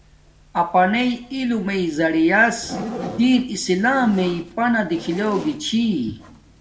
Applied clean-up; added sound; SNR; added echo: none; Zipper (clothing); 16 dB; reverberation time 0.5 s.